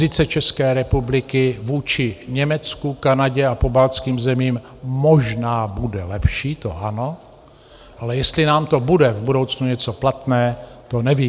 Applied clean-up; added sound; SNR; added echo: none; none; none; none.